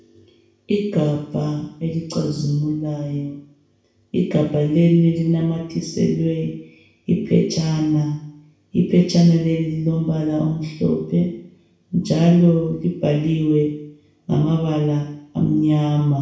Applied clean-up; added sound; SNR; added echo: none; none; none; reverberation time 0.6 s.